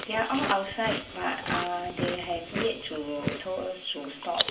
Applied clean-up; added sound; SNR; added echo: none; Chewing, mastication; 4 dB; reverberation time 0.3 s.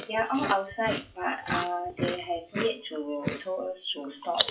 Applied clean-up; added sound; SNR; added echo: classical method WPE with log-MMSE.